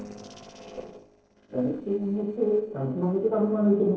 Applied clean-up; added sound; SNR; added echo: neural separator model SepFormer DNS4.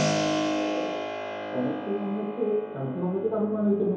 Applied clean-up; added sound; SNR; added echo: none; Keyboard (musical); 2 dB; reverberation time 2.2 s.